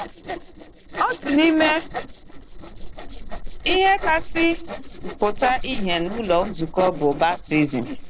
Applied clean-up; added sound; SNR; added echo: neural separator model SepFormer DNS4.